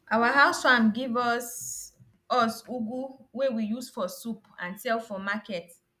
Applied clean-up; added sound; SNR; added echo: none; none; none; none.